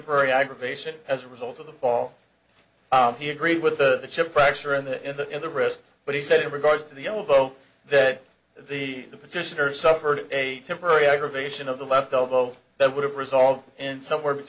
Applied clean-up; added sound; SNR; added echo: none; none; none; none.